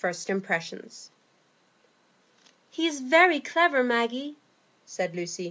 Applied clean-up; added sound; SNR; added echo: none; none; none; none.